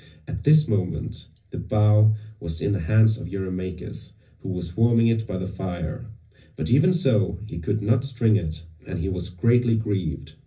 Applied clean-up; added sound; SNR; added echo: none; none; none; reverberation time 0.4 s.